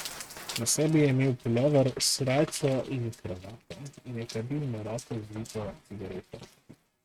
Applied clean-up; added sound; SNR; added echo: neural mask model RNNoise.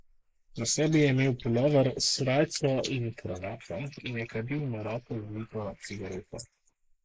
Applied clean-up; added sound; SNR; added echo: neural mask model Resemble Enhance denoiser.